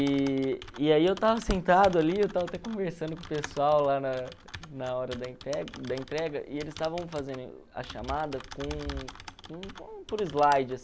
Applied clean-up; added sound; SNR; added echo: none; Typing; 16 dB; none.